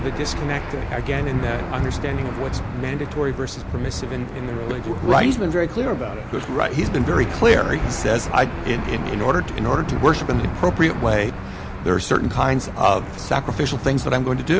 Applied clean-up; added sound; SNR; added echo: none; Engine / Aircraft; 6 dB; none.